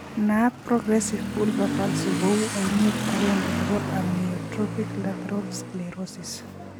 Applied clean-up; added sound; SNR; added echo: none; Motorcycle / Accelerating, revving, vroom; 3 dB; none.